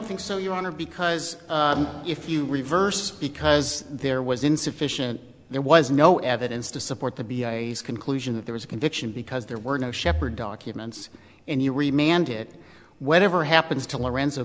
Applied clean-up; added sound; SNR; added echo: none; none; none; none.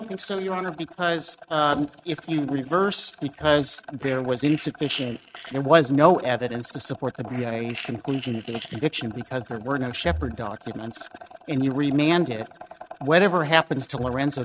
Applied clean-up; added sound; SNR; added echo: neural mask model RNNoise.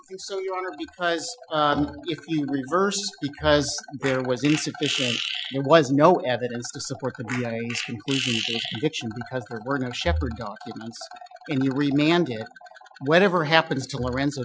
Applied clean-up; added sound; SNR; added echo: classical method Wiener filter.